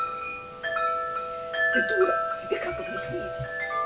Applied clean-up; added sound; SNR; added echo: none; Wind chime; -3 dB; reverberation time 0.1 s.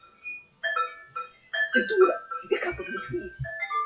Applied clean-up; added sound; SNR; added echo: classical method WPE with log-MMSE.